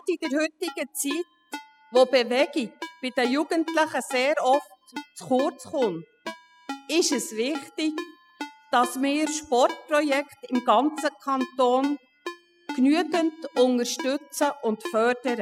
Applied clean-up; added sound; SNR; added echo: classical method spectral subtraction.